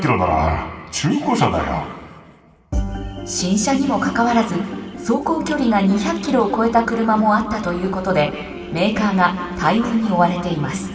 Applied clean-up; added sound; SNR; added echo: none; none; none; reverberation time 2.0 s.